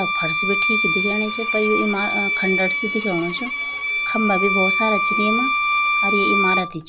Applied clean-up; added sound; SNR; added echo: none; Bowed string instrument; -3 dB; none.